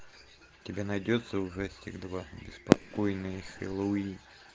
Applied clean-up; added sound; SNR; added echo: none; Fireworks; -4 dB; none.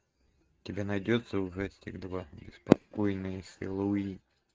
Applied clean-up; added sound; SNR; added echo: neural mask model RNNoise.